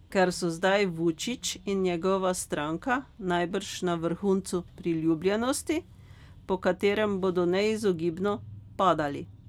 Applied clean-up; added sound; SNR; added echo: none; none; none; none.